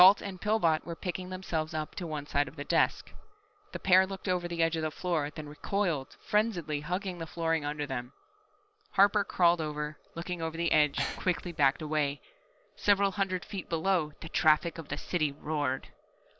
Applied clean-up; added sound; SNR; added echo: none; Breathing; 12 dB; none.